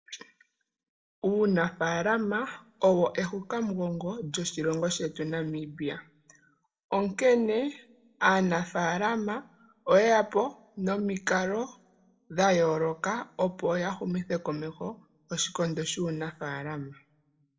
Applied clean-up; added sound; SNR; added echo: none; none; none; reverberation time 0.3 s.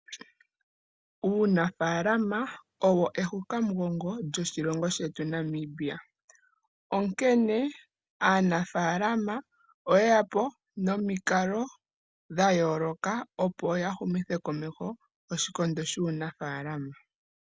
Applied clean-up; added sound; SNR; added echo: none; none; none; none.